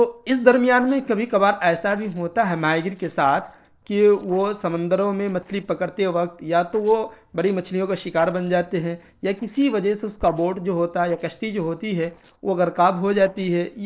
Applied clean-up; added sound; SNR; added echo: neural separator model SepFormer DNS4.